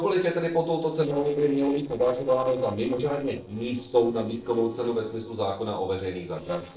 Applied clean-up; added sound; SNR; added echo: neural separator model SepFormer DNS4.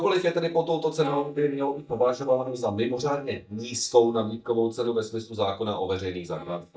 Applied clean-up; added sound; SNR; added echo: neural mask model DeepFilterNet 3.